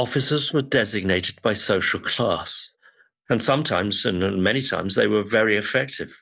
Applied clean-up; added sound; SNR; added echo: neural mask model DeepFilterNet 3.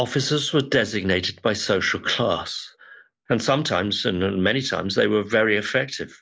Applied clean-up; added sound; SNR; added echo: neural mask model Resemble Enhance denoiser.